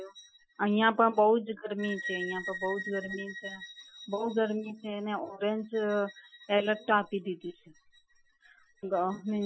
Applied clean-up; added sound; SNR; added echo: classical method Wiener filter.